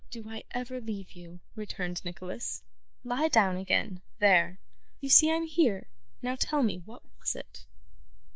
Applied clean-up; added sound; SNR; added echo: neural mask model DeepFilterNet 3.